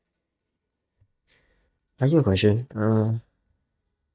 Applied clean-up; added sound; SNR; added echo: neural mask model DeepFilterNet 3.